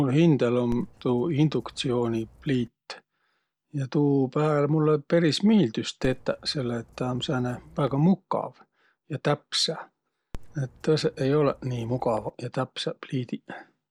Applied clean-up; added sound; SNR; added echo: none; Dog; 18 dB; none.